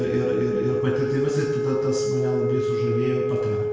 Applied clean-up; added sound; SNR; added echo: none; Wind instrument, woodwind instrument; -1 dB; reverberation time 0.7 s.